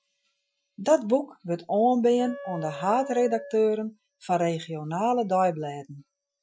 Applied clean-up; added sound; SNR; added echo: classical method Wiener filter.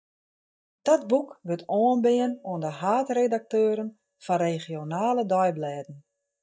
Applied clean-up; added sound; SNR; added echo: neural mask model DeepFilterNet 3.